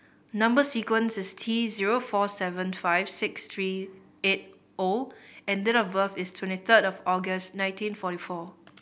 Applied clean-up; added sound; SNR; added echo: none; none; none; none.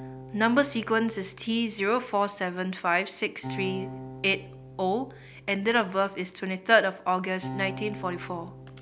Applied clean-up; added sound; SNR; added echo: none; Acoustic guitar; 14 dB; none.